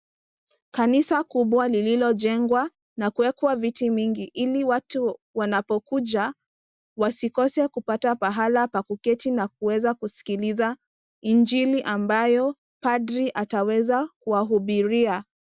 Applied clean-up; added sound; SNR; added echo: none; none; none; none.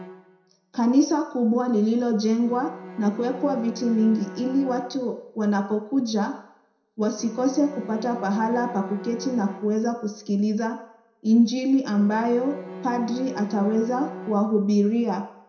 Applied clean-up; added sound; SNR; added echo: none; Bowed string instrument; 16 dB; reverberation time 0.6 s.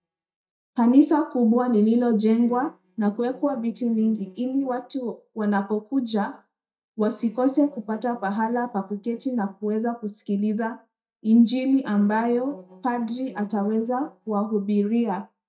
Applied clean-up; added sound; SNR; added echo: neural mask model DeepFilterNet 3.